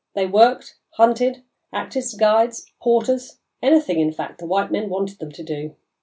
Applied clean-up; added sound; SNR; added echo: none; none; none; none.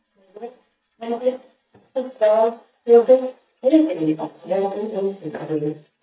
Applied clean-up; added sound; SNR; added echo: neural mask model DeepFilterNet 3.